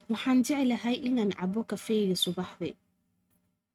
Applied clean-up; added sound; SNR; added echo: neural mask model RNNoise.